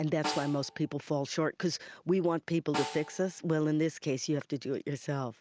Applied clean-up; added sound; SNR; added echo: none; Snare drum; 12 dB; none.